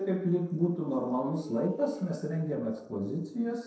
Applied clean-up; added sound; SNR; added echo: neural separator model SepFormer DNS4.